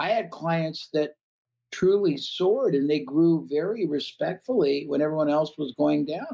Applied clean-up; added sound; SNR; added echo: neural mask model Resemble Enhance denoiser.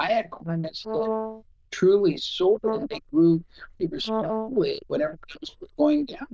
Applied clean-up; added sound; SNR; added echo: neural diffusion model UNIVERSE++.